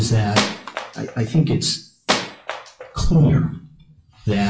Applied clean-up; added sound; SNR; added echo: classical method WPE with log-MMSE.